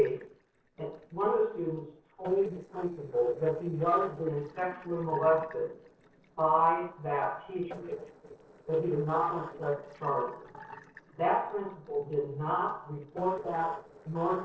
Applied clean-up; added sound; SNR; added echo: neural separator model SepFormer DNS4.